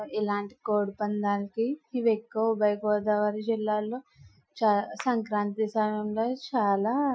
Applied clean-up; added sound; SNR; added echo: classical method Wiener filter.